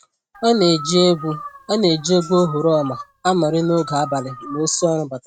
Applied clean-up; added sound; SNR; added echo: neural mask model RNNoise.